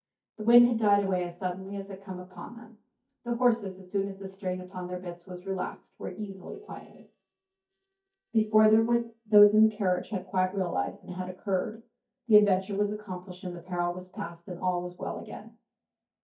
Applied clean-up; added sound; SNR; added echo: neural mask model DeepFilterNet 3.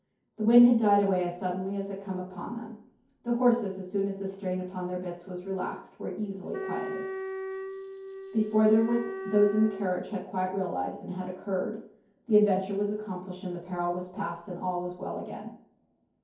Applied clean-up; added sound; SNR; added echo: none; Wind instrument, woodwind instrument; 8 dB; reverberation time 0.6 s.